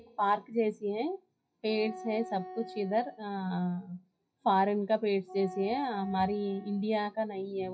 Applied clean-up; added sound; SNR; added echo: classical method WPE with log-MMSE.